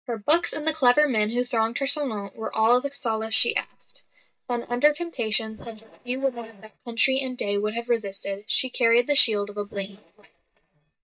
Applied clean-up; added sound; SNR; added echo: neural mask model DeepFilterNet 3.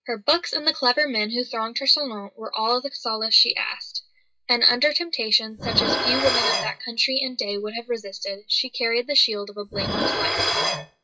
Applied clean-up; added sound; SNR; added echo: classical method WPE with log-MMSE.